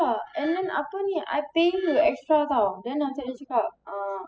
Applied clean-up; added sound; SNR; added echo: classical method spectral subtraction.